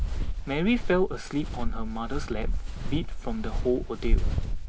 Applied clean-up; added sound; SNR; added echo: none; Walk, footsteps; -3 dB; none.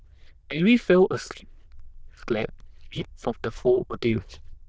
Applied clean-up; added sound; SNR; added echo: neural diffusion model UNIVERSE++.